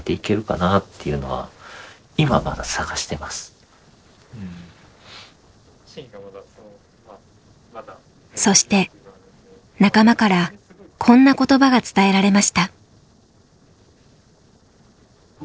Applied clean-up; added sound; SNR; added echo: neural separator model SepFormer DNS4.